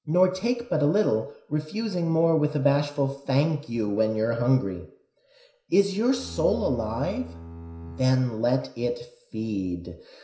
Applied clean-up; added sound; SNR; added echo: none; Bowed string instrument; 13 dB; reverberation time 0.5 s.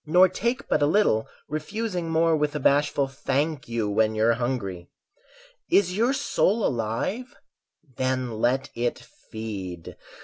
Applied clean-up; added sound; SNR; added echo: none; none; none; none.